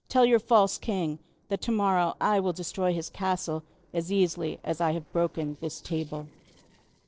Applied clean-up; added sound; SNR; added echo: neural separator model SepFormer DNS4.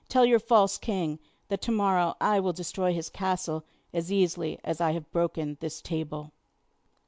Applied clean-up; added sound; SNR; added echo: none; none; none; none.